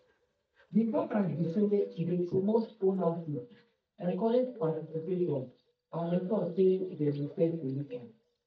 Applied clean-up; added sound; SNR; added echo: neural mask model DeepFilterNet 3.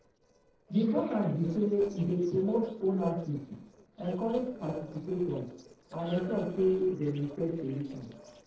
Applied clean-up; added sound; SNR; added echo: neural separator model SepFormer DNS4.